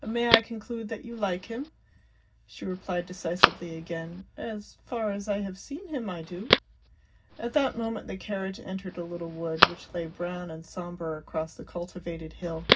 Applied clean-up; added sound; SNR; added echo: none; Telephone; 0 dB; reverberation time 0.4 s.